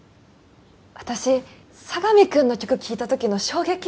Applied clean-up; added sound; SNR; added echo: none; none; none; none.